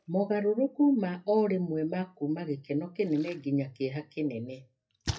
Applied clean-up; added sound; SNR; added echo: classical method WPE with log-MMSE.